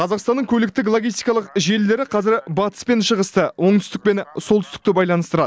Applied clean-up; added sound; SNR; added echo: none; none; none; none.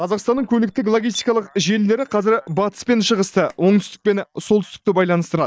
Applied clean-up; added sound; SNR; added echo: neural mask model DeepFilterNet 3.